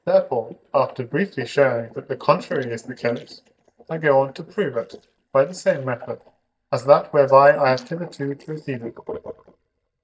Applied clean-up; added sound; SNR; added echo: neural mask model DeepFilterNet 3.